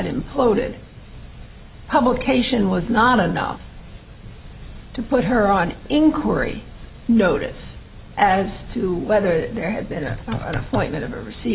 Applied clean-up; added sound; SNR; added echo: none; none; none; none.